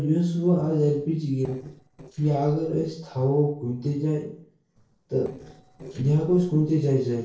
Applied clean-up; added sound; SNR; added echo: neural separator model SepFormer DNS4.